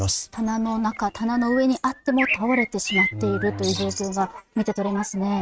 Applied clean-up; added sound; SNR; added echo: neural mask model RNNoise.